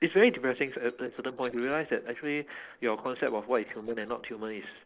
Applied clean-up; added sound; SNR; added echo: neural separator model SepFormer DNS4.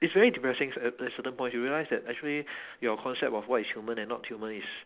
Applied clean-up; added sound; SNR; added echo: none; none; none; none.